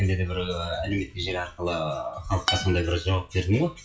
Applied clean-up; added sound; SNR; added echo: classical method WPE with log-MMSE.